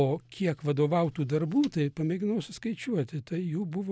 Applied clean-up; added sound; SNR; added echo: none; none; none; none.